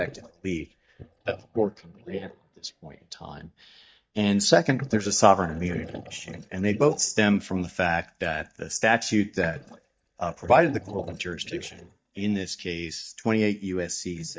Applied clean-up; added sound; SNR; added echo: neural mask model DeepFilterNet 3.